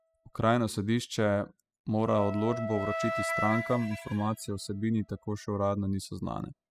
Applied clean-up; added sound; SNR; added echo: classical method spectral subtraction.